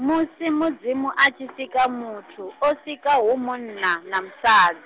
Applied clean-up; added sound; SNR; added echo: none; none; none; none.